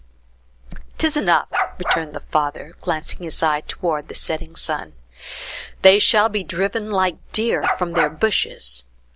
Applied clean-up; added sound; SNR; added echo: none; Bark; 2 dB; none.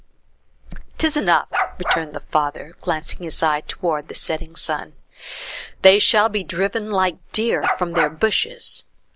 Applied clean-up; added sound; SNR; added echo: neural mask model Resemble Enhance denoiser.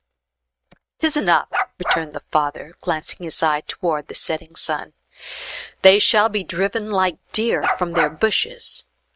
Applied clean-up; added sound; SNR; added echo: neural mask model RNNoise.